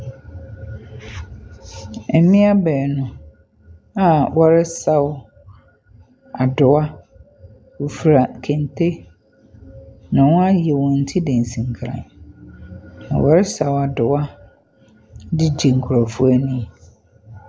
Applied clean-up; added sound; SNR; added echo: none; none; none; none.